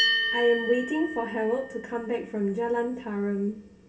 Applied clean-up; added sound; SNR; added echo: none; Bell; 5 dB; reverberation time 0.2 s.